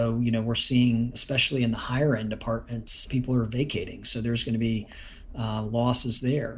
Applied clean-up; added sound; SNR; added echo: none; none; none; none.